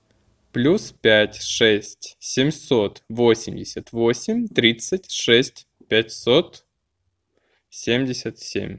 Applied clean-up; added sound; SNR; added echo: none; none; none; none.